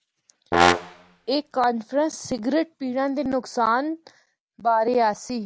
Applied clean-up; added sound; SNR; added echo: none; Brass instrument; -2 dB; none.